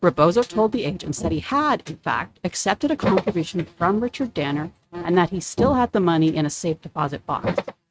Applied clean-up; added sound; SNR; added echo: neural mask model RNNoise.